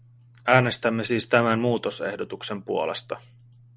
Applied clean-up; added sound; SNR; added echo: none; none; none; none.